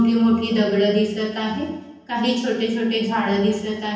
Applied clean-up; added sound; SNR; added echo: none; none; none; reverberation time 0.9 s.